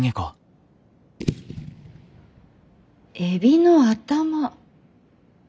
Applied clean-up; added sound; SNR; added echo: none; Fireworks / Boom; 13 dB; none.